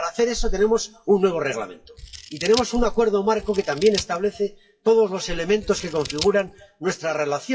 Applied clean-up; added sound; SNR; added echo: classical method WPE with log-MMSE.